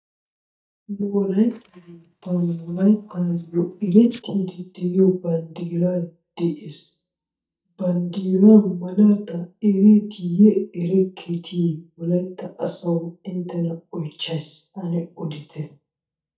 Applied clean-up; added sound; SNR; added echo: neural mask model DeepFilterNet 3.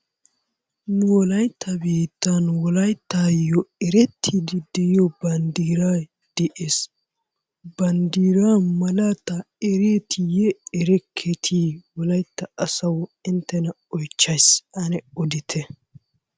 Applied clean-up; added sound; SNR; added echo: none; none; none; none.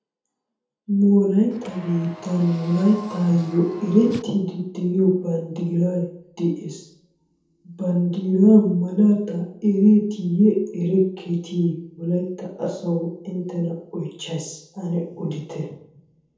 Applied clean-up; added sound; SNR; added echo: none; Car; 18 dB; reverberation time 0.7 s.